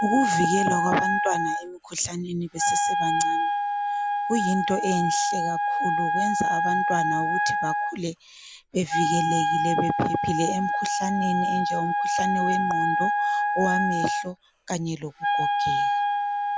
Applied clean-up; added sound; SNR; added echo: none; Wind instrument, woodwind instrument; -4 dB; none.